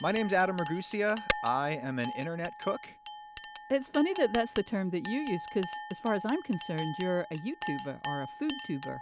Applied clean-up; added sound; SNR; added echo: none; Chink, clink; -3 dB; none.